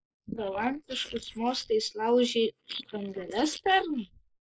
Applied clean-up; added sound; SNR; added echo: neural mask model Resemble Enhance denoiser.